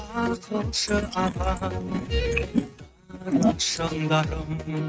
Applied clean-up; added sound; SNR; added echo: neural mask model RNNoise.